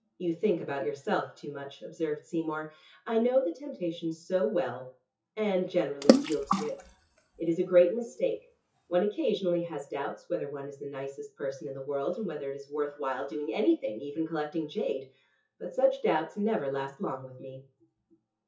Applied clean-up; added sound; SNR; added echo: classical method WPE with log-MMSE.